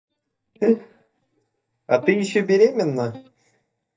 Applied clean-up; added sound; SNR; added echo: neural mask model DeepFilterNet 3.